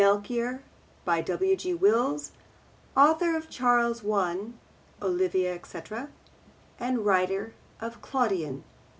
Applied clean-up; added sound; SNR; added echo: none; none; none; none.